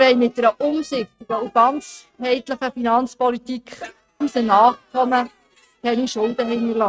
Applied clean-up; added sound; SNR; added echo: neural mask model RNNoise.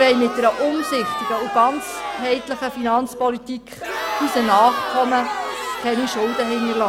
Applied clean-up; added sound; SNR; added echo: none; Crowd; 7 dB; none.